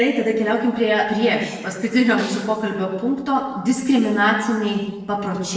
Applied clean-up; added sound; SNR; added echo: neural separator model SepFormer DNS4.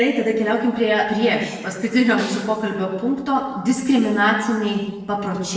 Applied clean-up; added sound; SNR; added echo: none; Snare drum; 17 dB; reverberation time 1.1 s.